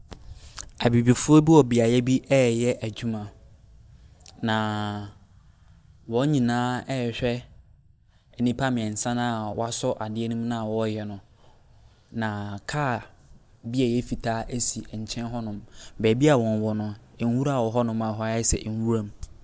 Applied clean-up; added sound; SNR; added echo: none; none; none; none.